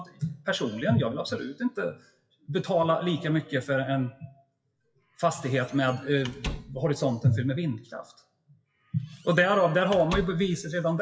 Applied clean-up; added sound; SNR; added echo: classical method WPE with log-MMSE.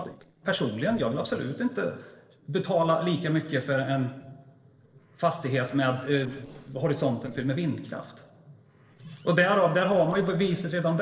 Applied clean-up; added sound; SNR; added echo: neural separator model SepFormer DNS4.